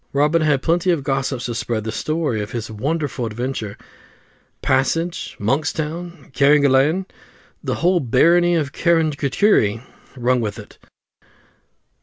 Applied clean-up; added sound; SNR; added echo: none; none; none; none.